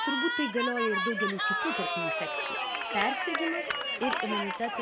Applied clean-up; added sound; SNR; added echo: none; Cheering; -2 dB; none.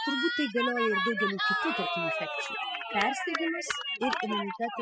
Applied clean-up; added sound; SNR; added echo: classical method spectral subtraction.